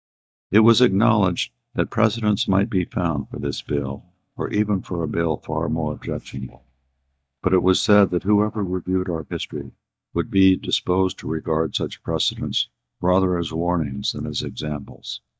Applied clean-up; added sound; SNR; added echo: neural mask model DeepFilterNet 3.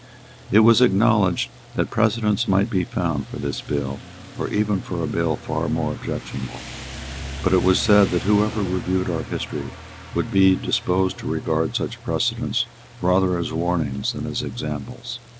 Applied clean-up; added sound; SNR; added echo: none; Rain; 16 dB; none.